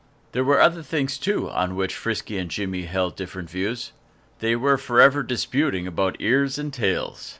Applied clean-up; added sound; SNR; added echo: none; none; none; none.